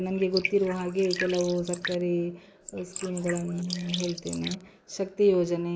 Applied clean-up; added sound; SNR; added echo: neural mask model Resemble Enhance denoiser.